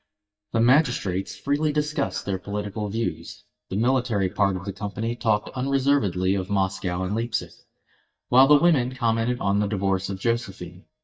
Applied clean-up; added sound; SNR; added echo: neural mask model DeepFilterNet 3.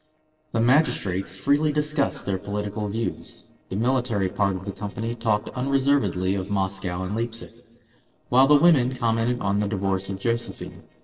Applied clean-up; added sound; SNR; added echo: neural separator model SepFormer DNS4.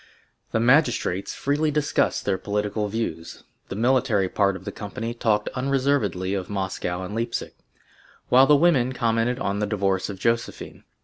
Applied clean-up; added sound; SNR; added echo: none; none; none; none.